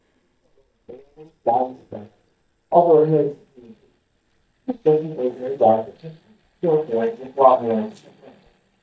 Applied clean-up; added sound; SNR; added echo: neural mask model DeepFilterNet 3.